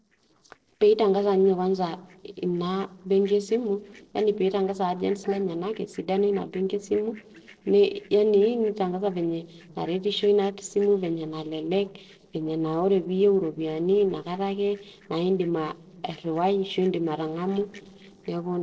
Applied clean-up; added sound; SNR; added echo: neural separator model SepFormer DNS4.